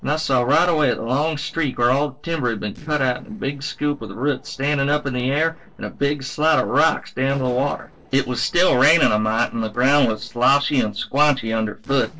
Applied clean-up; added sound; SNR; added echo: neural separator model SepFormer DNS4.